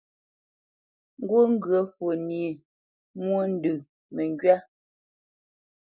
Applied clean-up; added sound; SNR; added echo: none; none; none; none.